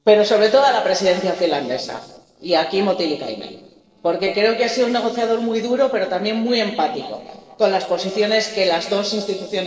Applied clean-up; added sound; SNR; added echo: neural separator model SepFormer DNS4.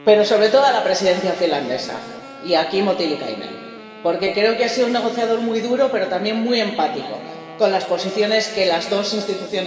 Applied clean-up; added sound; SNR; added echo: none; Wind instrument, woodwind instrument; 19 dB; reverberation time 2.3 s.